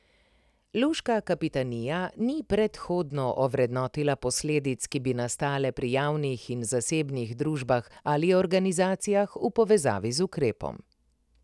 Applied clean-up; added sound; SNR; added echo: none; none; none; none.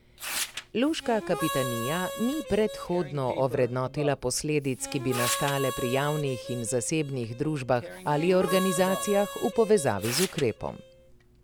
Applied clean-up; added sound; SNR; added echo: none; Harmonica + Tearing; 9 dB; none.